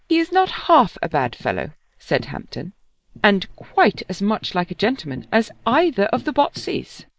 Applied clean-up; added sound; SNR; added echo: neural mask model Resemble Enhance denoiser.